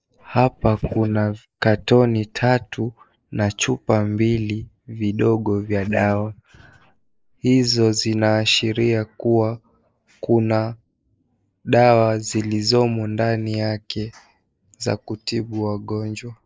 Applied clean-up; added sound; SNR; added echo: neural mask model Resemble Enhance denoiser.